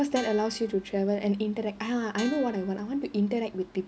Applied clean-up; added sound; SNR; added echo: none; Guitar; 15 dB; none.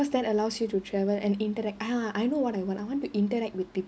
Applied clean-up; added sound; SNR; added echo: none; none; none; none.